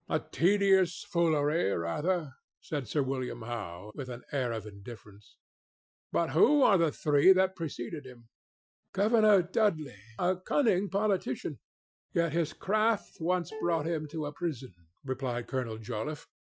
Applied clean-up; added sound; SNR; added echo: classical method Wiener filter.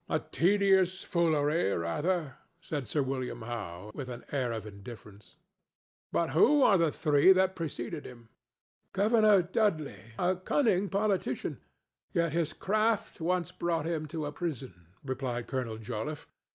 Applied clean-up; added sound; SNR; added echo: none; none; none; none.